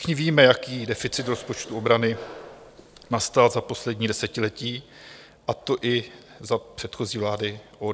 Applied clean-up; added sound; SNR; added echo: none; Cough; 20 dB; none.